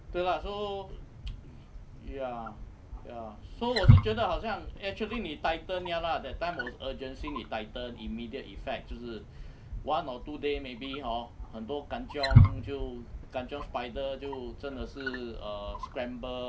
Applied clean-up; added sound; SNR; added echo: none; Wild animals; -4 dB; none.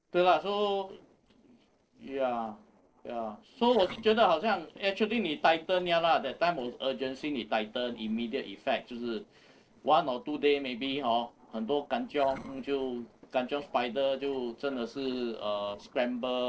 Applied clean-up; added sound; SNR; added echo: neural separator model SepFormer DNS4.